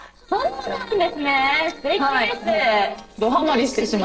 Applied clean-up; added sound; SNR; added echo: neural separator model SepFormer DNS4.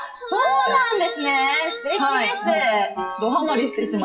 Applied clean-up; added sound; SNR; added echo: classical method WPE with log-MMSE.